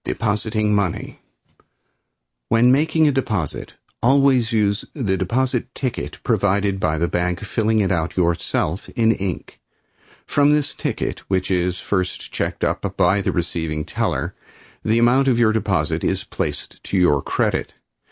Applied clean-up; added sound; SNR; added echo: none; none; none; none.